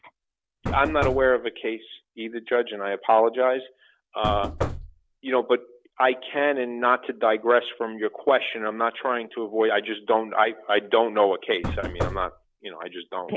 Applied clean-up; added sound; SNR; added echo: none; Knock / Wood; 6 dB; none.